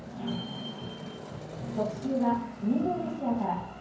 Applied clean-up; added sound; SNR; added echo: none; Traffic noise, roadway noise; 13 dB; reverberation time 0.9 s.